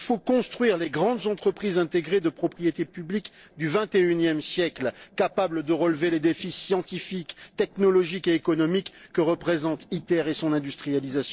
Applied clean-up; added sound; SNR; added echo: neural separator model SepFormer DNS4.